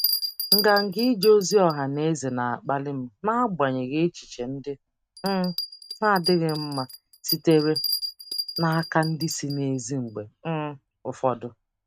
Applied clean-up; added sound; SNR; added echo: neural mask model RNNoise.